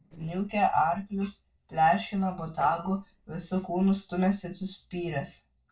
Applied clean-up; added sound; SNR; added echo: neural separator model SepFormer DNS4.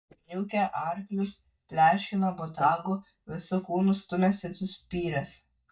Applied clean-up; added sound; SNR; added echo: neural mask model DeepFilterNet 3.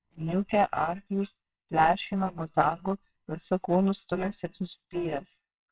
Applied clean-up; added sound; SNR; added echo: neural separator model SepFormer WHAMR!.